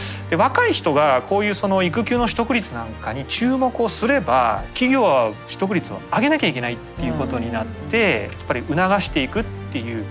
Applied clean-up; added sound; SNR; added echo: none; Musical instrument; 13 dB; none.